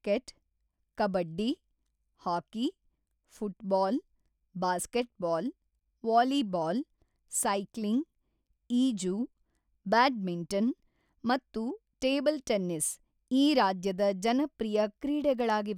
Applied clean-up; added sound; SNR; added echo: none; none; none; none.